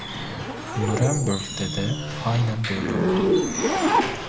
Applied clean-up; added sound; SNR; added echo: none; Squeak / Wood + Zipper (clothing); -3 dB; none.